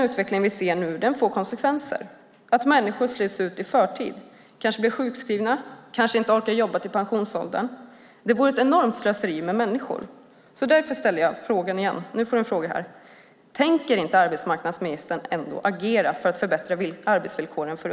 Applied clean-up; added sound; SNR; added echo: none; none; none; none.